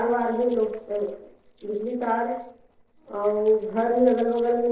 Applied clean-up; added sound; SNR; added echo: neural separator model SepFormer DNS4.